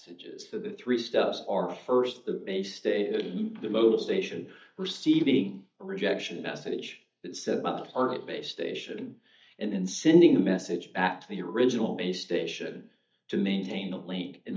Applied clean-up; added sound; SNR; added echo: neural mask model DeepFilterNet 3.